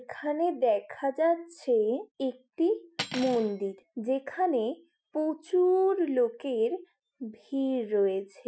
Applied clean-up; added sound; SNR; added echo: classical method Wiener filter.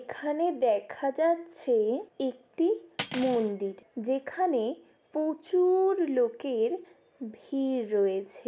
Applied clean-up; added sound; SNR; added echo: none; Cutlery, silverware; 14 dB; none.